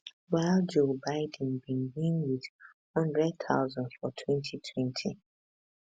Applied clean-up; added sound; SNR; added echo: none; none; none; none.